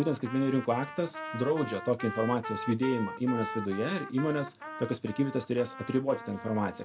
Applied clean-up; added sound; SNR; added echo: none; Trumpet; 11 dB; none.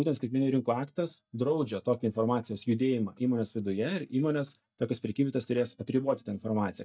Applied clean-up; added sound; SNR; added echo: neural mask model DeepFilterNet 3.